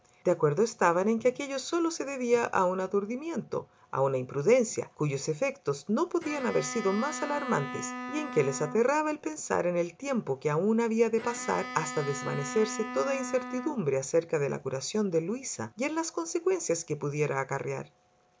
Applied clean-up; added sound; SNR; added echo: none; Bowed string instrument; 11 dB; none.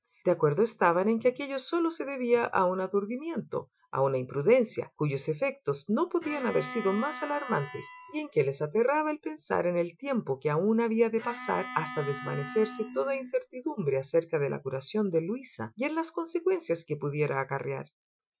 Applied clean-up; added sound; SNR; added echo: classical method Wiener filter.